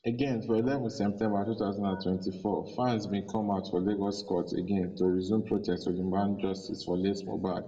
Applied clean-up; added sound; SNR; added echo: none; none; none; reverberation time 1.2 s.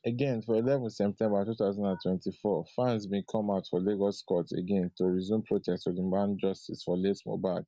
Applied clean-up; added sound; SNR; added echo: none; none; none; none.